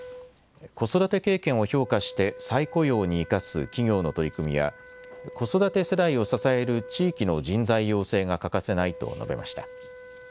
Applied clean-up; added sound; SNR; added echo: none; Wind instrument, woodwind instrument; 18 dB; none.